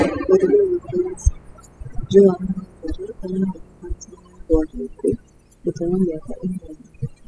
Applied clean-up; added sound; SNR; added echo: classical method spectral subtraction.